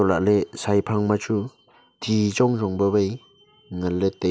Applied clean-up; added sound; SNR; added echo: none; none; none; none.